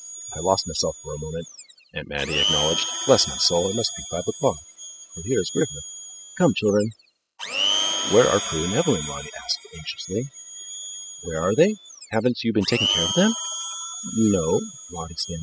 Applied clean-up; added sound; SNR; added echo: classical method spectral subtraction.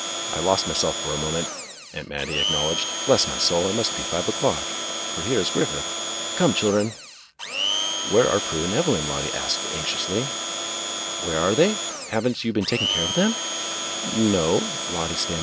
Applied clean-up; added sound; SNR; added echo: none; Domestic sounds, home sounds; 3 dB; none.